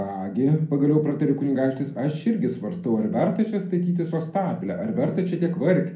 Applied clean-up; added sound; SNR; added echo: none; none; none; reverberation time 0.6 s.